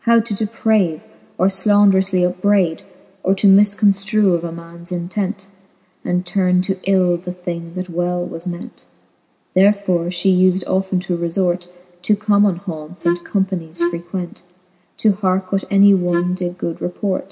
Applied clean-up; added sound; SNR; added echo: none; Wind instrument, woodwind instrument; 5 dB; none.